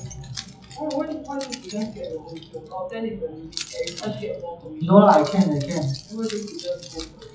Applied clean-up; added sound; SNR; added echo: classical method WPE with log-MMSE.